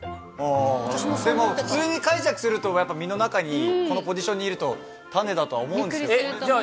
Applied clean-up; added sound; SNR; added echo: none; none; none; none.